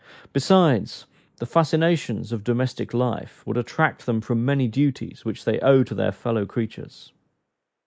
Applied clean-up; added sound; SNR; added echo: neural mask model Resemble Enhance denoiser.